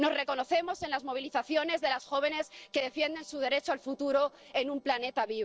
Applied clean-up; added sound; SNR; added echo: neural separator model SepFormer DNS4.